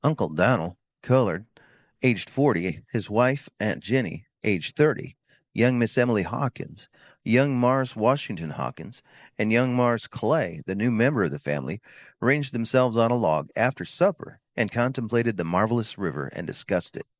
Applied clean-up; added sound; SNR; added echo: neural mask model Resemble Enhance denoiser.